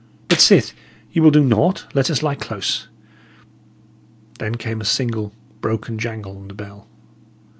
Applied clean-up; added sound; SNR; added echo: none; Gunshot, gunfire; 12 dB; none.